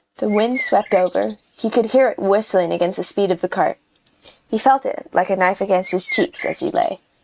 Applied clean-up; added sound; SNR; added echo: neural mask model RNNoise.